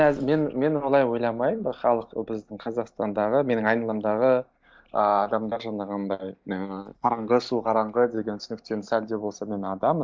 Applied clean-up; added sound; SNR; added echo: neural mask model DeepFilterNet 3.